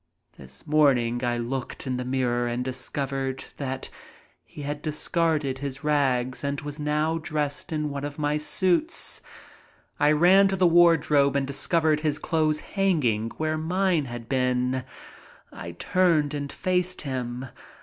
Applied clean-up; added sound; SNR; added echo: none; none; none; none.